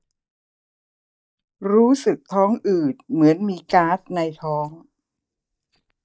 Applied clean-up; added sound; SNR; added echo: neural mask model DeepFilterNet 3.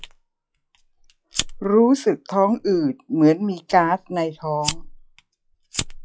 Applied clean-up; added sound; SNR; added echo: classical method log-MMSE.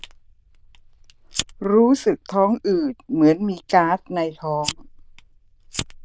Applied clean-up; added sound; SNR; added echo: neural diffusion model UNIVERSE++.